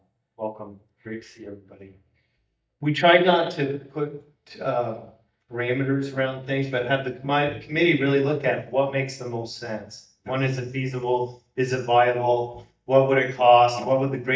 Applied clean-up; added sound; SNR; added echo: neural mask model DeepFilterNet 3.